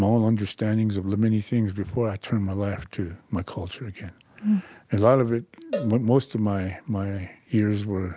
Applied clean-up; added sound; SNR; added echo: none; Cowbell; 14 dB; none.